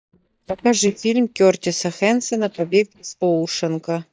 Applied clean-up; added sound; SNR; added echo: neural mask model DeepFilterNet 3.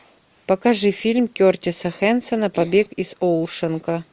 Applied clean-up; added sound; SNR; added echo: none; none; none; none.